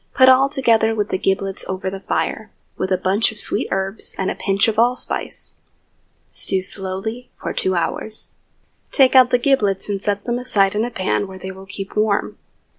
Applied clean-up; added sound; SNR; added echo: none; none; none; none.